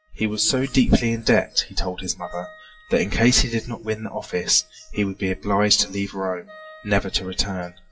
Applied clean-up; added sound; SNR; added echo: classical method WPE with log-MMSE.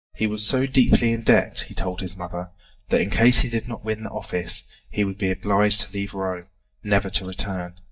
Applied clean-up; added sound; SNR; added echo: neural mask model DeepFilterNet 3.